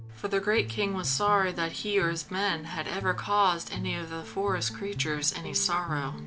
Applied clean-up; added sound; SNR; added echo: none; Guitar; 11 dB; none.